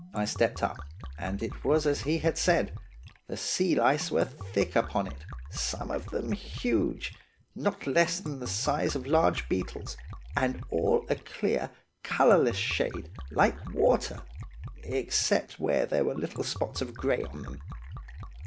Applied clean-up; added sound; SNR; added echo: none; Liquid; 12 dB; none.